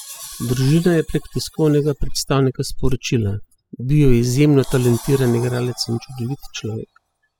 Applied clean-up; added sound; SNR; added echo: classical method spectral subtraction.